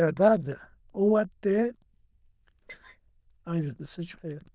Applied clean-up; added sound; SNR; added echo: neural diffusion model UNIVERSE++.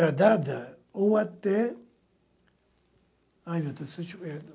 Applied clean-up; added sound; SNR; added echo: none; none; none; none.